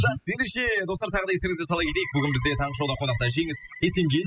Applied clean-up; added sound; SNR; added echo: classical method spectral subtraction.